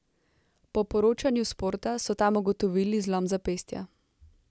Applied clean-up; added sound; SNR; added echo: none; none; none; none.